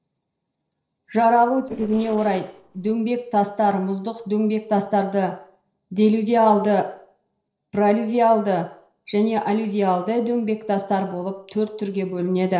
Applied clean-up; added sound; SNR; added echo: neural separator model SepFormer DNS4.